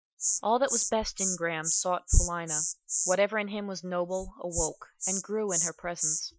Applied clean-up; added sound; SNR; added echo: classical method Wiener filter.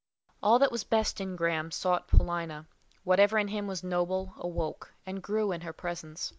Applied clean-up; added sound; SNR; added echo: none; none; none; none.